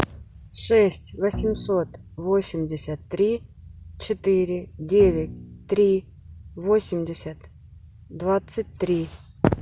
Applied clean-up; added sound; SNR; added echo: none; Bowed string instrument; 12 dB; none.